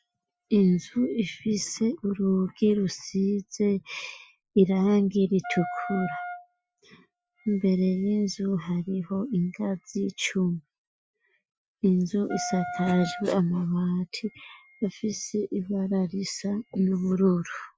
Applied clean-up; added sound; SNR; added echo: classical method Wiener filter.